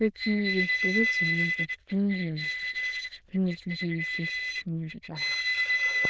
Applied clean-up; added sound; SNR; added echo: neural diffusion model UNIVERSE++.